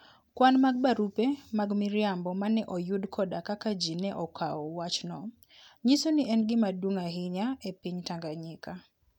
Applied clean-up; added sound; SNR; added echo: none; none; none; none.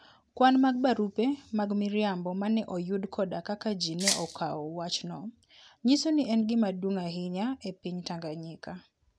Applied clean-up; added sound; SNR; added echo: none; Rattle (instrument); 1 dB; none.